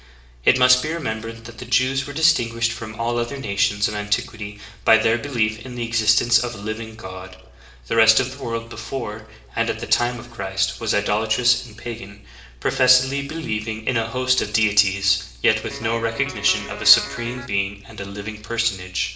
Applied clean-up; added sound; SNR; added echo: none; Guitar; 12 dB; reverberation time 0.8 s.